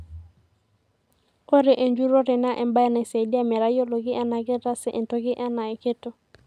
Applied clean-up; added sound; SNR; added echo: none; none; none; none.